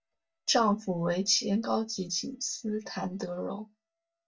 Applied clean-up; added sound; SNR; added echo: neural mask model DeepFilterNet 3.